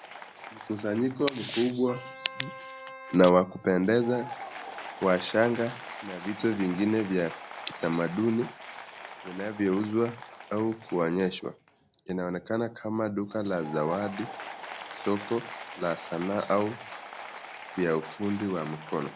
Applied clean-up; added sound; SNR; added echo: none; Keyboard (musical) + Applause / Crowd; 14 dB; none.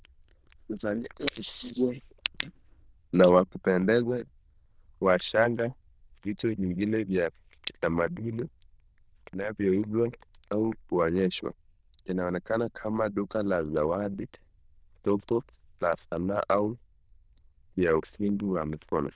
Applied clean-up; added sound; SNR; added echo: neural diffusion model UNIVERSE++.